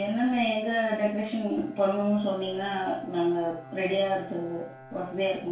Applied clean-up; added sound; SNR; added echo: none; Bowed string instrument; 19 dB; reverberation time 0.4 s.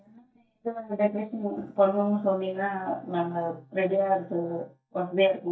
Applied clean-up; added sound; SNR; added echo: neural mask model DeepFilterNet 3.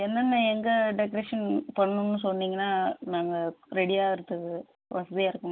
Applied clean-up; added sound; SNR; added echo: none; none; none; none.